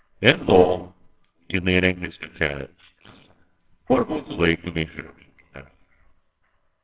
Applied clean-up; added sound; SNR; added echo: neural separator model SepFormer WHAMR!.